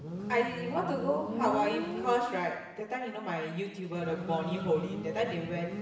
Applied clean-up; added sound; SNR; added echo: none; Motorcycle; 6 dB; reverberation time 1.1 s.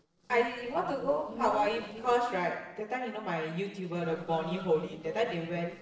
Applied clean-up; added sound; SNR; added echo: neural separator model SepFormer DNS4.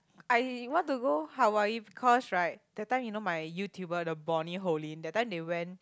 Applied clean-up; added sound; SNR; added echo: none; none; none; none.